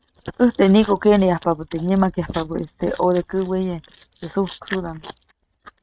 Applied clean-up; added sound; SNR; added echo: neural mask model RNNoise.